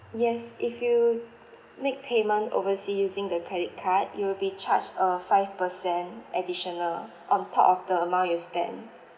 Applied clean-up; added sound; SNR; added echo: none; none; none; none.